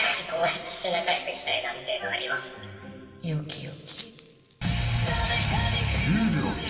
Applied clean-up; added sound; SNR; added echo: none; Rattle (instrument); 11 dB; reverberation time 2.3 s.